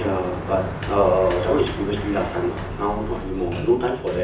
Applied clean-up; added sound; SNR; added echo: none; Sliding door; 7 dB; reverberation time 0.6 s.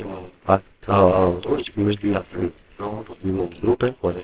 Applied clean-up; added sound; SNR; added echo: neural separator model SepFormer WHAMR!.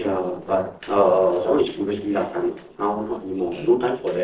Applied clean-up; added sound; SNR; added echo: neural separator model SepFormer DNS4.